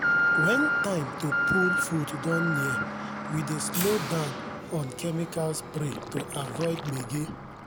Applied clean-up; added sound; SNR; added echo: none; Alarm; -1 dB; none.